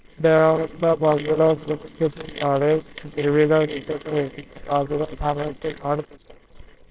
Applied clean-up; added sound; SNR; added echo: neural separator model SepFormer WHAMR!.